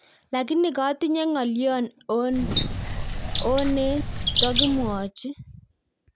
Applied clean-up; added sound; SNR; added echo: none; Bird; -4 dB; none.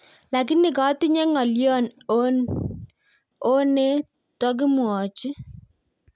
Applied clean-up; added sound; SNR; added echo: none; none; none; none.